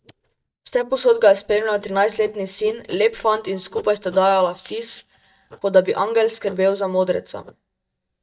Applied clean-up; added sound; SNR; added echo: neural mask model DeepFilterNet 3.